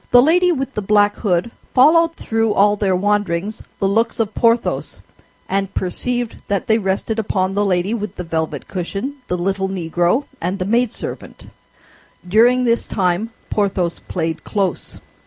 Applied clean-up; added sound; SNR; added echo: none; none; none; none.